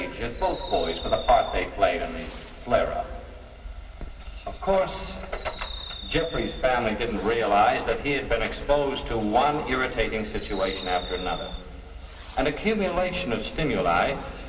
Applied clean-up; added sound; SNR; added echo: none; Fireworks; 13 dB; reverberation time 2.1 s.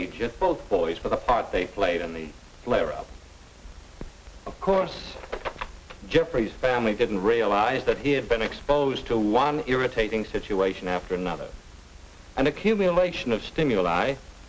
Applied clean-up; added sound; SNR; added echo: none; none; none; none.